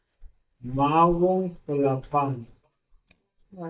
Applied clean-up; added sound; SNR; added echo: neural mask model DeepFilterNet 3.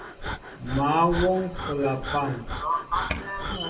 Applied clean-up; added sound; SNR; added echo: none; Breathing; 8 dB; reverberation time 0.5 s.